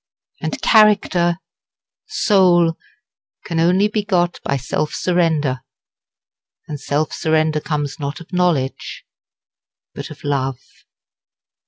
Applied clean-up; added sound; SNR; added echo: none; none; none; none.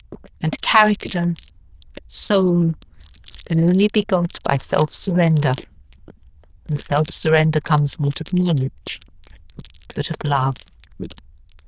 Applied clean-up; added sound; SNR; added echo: neural diffusion model UNIVERSE++.